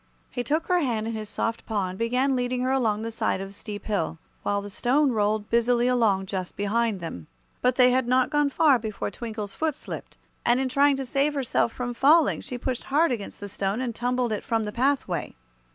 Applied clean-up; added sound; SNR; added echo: none; none; none; none.